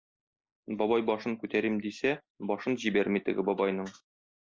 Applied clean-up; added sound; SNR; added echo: neural mask model Resemble Enhance denoiser.